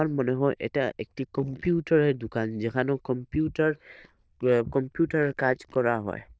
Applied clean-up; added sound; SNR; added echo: neural diffusion model UNIVERSE++.